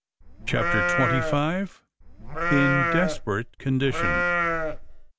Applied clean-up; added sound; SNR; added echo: none; Livestock, farm animals, working animals; -1 dB; none.